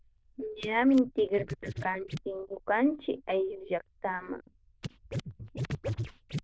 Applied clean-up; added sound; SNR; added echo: neural diffusion model UNIVERSE++.